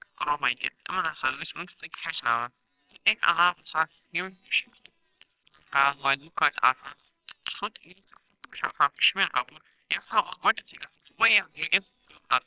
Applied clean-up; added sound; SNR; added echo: neural separator model SepFormer WHAMR!.